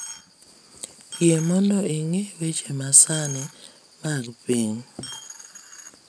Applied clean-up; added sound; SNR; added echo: none; Coin (dropping); 17 dB; none.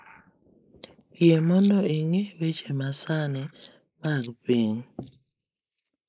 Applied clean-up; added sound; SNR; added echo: neural mask model Resemble Enhance denoiser.